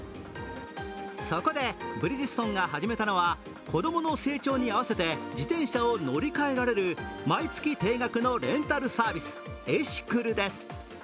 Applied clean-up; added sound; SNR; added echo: none; none; none; none.